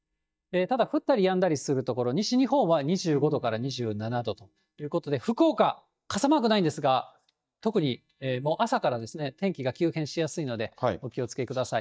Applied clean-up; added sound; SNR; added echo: neural mask model DeepFilterNet 3.